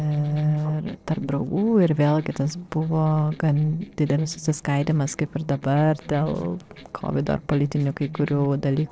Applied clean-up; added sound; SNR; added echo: neural separator model SepFormer DNS4.